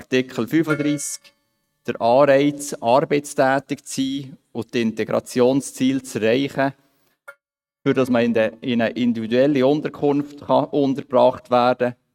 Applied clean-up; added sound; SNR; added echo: neural mask model RNNoise.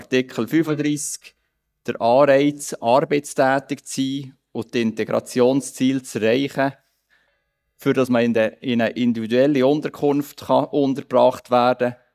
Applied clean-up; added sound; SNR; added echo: neural mask model DeepFilterNet 3.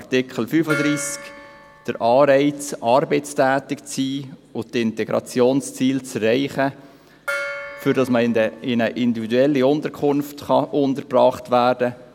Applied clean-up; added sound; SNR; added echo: none; Gong; 14 dB; none.